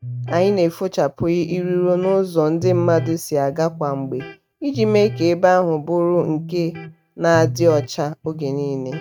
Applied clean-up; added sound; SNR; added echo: neural mask model RNNoise.